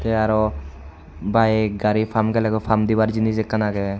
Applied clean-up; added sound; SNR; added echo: none; none; none; none.